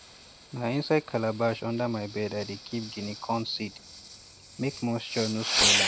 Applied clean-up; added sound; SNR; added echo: none; Fireworks; 2 dB; none.